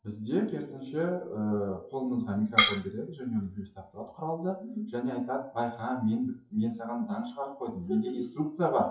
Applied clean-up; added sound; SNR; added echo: classical method WPE with log-MMSE.